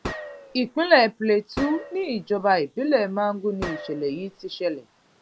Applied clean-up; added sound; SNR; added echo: none; Gunshot, gunfire; 14 dB; none.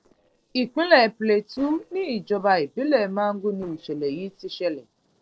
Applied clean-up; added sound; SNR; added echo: neural separator model SepFormer DNS4.